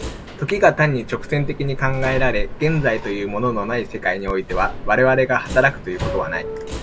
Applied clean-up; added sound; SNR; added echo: none; Subway, metro, underground; 7 dB; none.